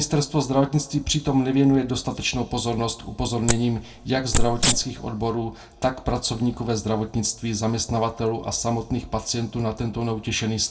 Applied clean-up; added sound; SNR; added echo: none; Wild animals; -1 dB; reverberation time 0.2 s.